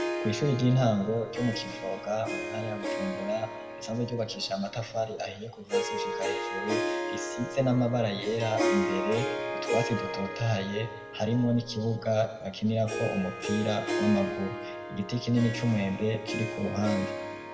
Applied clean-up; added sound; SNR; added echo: none; Harp; 4 dB; reverberation time 1.2 s.